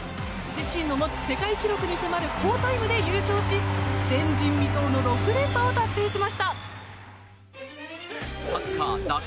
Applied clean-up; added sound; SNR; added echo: none; Bowed string instrument; 3 dB; none.